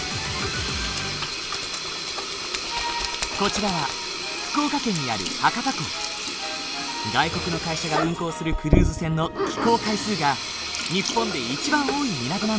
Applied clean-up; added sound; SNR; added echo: none; Sink (filling or washing); 1 dB; none.